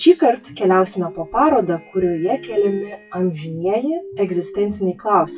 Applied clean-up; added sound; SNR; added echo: classical method WPE with log-MMSE.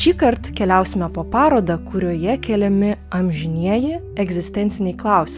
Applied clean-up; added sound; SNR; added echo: none; none; none; none.